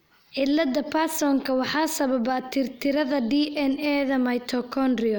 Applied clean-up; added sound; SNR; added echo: none; none; none; none.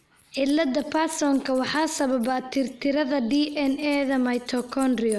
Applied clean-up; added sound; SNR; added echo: neural mask model Resemble Enhance denoiser.